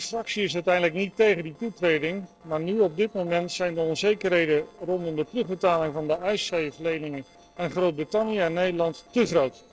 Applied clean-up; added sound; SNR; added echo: neural separator model SepFormer DNS4.